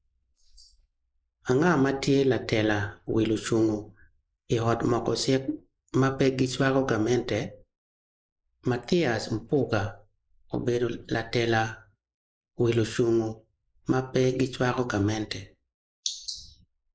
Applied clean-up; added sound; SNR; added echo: neural mask model Resemble Enhance denoiser.